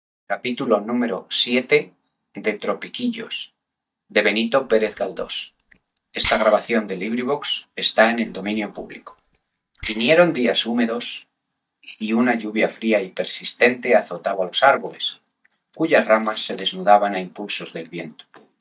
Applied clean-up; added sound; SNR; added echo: neural mask model DeepFilterNet 3.